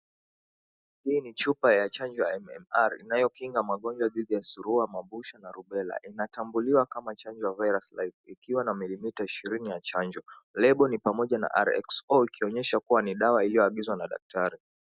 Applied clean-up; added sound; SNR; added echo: none; none; none; none.